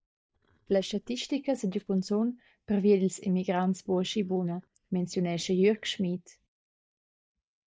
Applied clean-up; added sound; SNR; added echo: neural mask model DeepFilterNet 3.